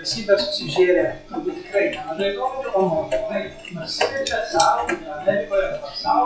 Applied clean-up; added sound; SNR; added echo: classical method log-MMSE.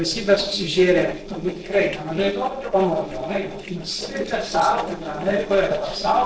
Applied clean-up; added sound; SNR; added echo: neural separator model SepFormer DNS4.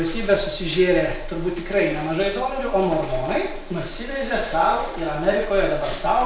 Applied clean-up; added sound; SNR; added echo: none; none; none; none.